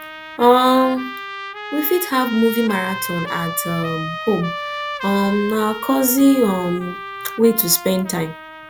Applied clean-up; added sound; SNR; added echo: none; Trumpet; 11 dB; none.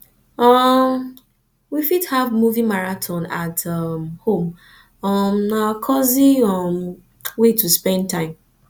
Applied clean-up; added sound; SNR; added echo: none; none; none; none.